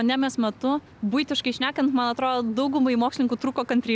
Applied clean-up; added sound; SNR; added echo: none; none; none; none.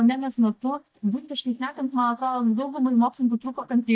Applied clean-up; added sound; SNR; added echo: neural mask model DeepFilterNet 3.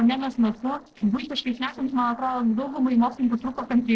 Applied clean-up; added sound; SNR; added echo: neural separator model SepFormer DNS4.